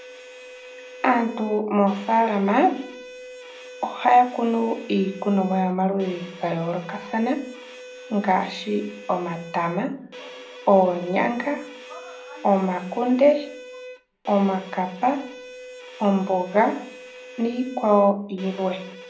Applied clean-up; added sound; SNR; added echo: none; Bowed string instrument; 17 dB; reverberation time 0.5 s.